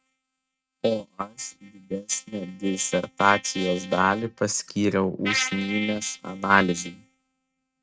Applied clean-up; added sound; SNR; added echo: neural mask model RNNoise.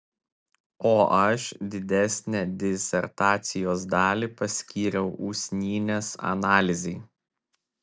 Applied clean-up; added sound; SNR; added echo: none; none; none; none.